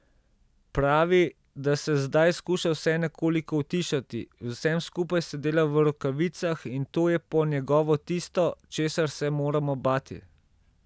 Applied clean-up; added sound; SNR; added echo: none; none; none; none.